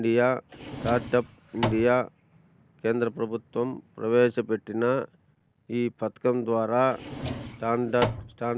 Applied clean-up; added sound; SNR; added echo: none; Drawer open or close; 7 dB; none.